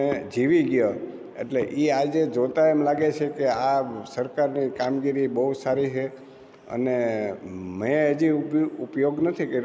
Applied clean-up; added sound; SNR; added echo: none; none; none; none.